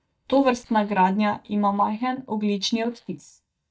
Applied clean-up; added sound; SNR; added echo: neural mask model DeepFilterNet 3.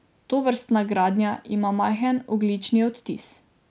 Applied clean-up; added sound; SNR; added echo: none; none; none; none.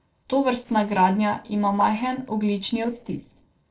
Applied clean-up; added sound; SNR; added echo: neural separator model SepFormer DNS4.